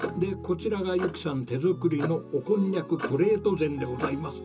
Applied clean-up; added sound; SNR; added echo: none; Clock; 12 dB; reverberation time 0.2 s.